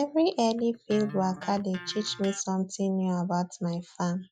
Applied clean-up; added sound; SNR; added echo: classical method Wiener filter.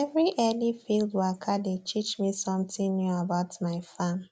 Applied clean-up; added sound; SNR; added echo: none; none; none; none.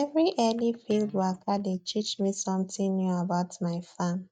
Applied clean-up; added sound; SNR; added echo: neural mask model DeepFilterNet 3.